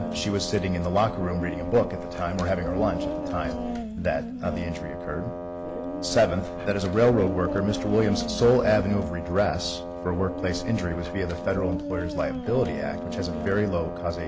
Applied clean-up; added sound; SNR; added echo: none; Dog + Wind instrument, woodwind instrument; 6 dB; none.